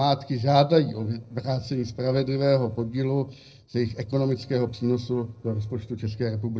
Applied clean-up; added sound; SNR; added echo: neural separator model SepFormer DNS4.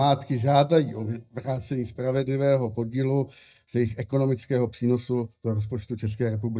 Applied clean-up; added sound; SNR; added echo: neural mask model DeepFilterNet 3.